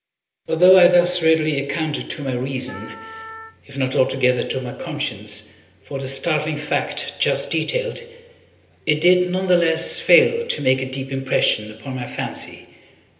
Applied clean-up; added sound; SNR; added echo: none; Wind instrument, woodwind instrument; 17 dB; reverberation time 1.4 s.